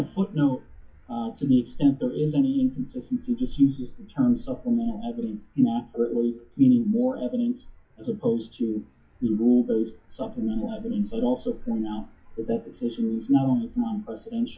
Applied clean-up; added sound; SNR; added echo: classical method WPE with log-MMSE.